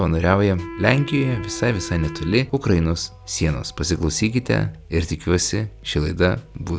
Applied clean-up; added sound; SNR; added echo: none; Wind instrument, woodwind instrument; 14 dB; none.